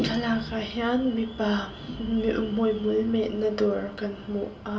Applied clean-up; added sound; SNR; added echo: none; Alarm; 17 dB; reverberation time 0.2 s.